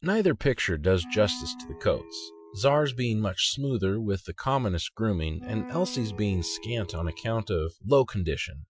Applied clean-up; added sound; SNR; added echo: classical method Wiener filter.